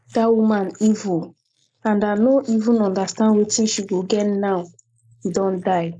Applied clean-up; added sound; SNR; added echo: neural mask model Resemble Enhance denoiser.